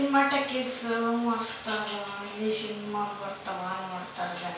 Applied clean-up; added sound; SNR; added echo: none; none; none; reverberation time 0.5 s.